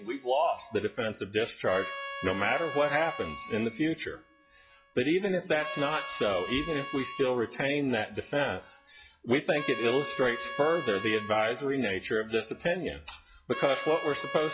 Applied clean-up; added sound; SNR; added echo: classical method log-MMSE.